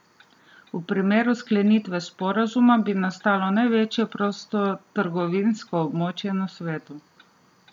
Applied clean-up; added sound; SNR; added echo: none; none; none; none.